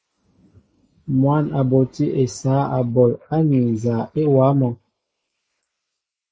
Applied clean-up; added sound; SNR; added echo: neural mask model Resemble Enhance denoiser.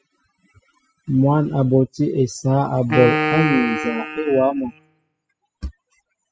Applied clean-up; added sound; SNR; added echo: classical method spectral subtraction.